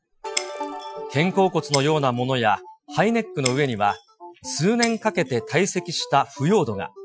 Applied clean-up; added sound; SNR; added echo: classical method Wiener filter.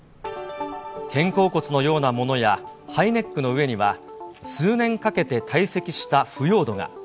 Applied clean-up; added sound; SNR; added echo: none; none; none; none.